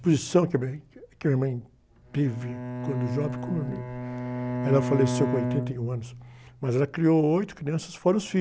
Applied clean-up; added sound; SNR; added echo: none; Bowed string instrument; 7 dB; none.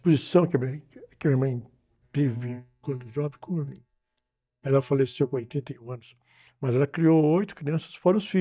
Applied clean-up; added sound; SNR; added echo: neural mask model DeepFilterNet 3.